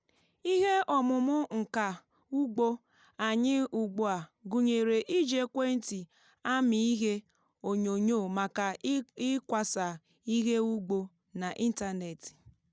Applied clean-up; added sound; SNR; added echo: none; none; none; none.